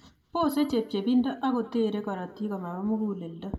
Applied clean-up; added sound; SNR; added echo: none; none; none; reverberation time 1.3 s.